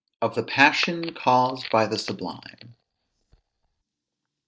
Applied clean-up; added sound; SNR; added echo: neural mask model DeepFilterNet 3.